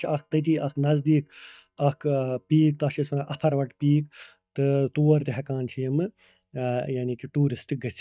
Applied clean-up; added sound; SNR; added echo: neural mask model DeepFilterNet 3.